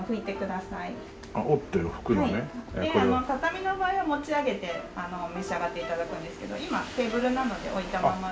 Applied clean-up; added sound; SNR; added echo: none; Bowed string instrument; 17 dB; none.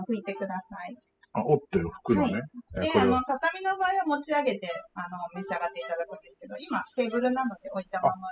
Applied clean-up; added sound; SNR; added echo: classical method spectral subtraction.